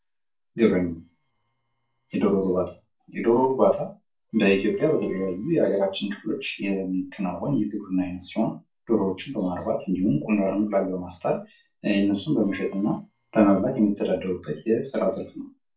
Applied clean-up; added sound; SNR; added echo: neural separator model SepFormer DNS4.